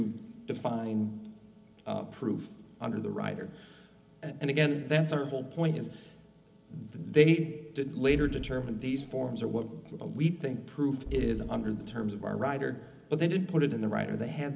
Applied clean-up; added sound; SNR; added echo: none; Boom; 12 dB; reverberation time 0.4 s.